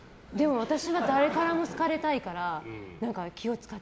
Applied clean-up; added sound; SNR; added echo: none; none; none; none.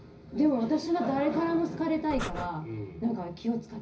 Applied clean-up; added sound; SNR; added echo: none; Breathing; 5 dB; reverberation time 0.4 s.